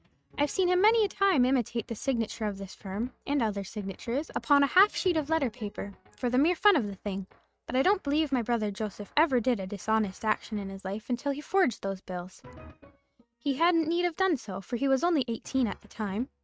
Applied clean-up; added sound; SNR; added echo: neural mask model RNNoise.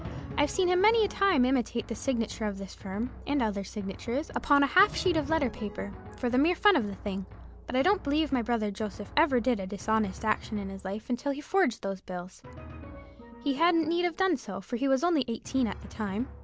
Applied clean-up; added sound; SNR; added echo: none; Drum; 15 dB; none.